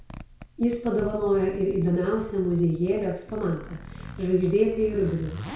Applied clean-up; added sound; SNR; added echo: none; Zipper (clothing); 14 dB; reverberation time 0.6 s.